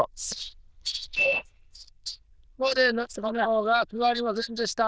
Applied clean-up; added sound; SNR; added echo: neural diffusion model UNIVERSE++.